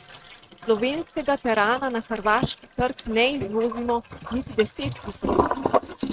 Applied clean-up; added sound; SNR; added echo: neural mask model RNNoise.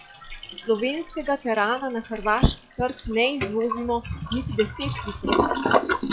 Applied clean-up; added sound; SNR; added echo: classical method log-MMSE.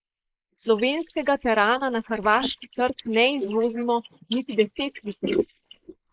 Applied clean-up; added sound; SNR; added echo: neural mask model Resemble Enhance denoiser.